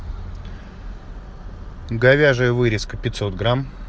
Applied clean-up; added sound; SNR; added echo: none; none; none; none.